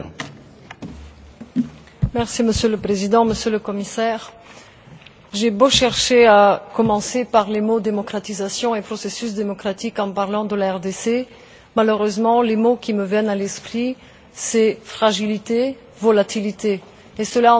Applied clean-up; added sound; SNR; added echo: none; none; none; none.